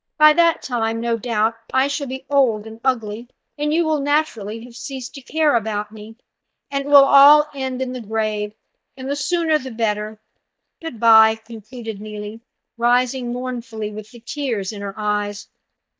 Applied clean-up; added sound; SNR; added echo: neural mask model DeepFilterNet 3.